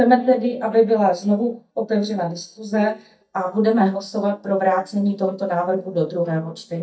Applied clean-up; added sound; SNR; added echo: neural mask model DeepFilterNet 3.